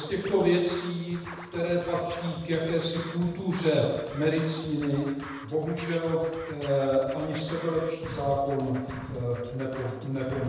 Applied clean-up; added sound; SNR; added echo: none; Scratching (performance technique); 14 dB; reverberation time 1.1 s.